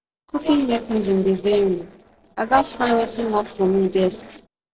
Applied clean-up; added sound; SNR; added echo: neural separator model SepFormer DNS4.